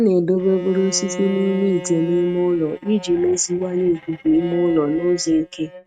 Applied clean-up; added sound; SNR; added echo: neural mask model RNNoise.